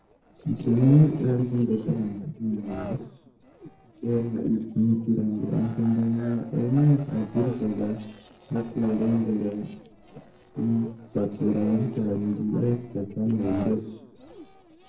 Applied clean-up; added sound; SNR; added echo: neural separator model SepFormer DNS4.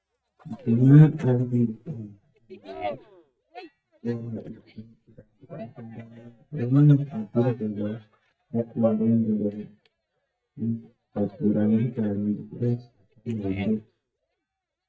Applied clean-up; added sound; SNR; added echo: neural mask model DeepFilterNet 3.